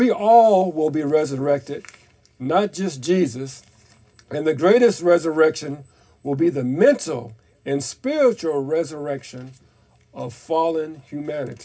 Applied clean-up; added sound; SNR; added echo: none; none; none; reverberation time 0.4 s.